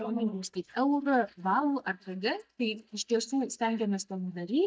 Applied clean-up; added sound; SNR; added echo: neural mask model DeepFilterNet 3.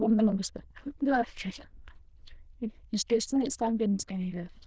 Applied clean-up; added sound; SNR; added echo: neural diffusion model UNIVERSE++.